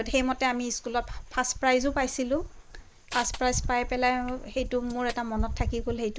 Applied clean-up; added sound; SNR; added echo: neural mask model Resemble Enhance denoiser.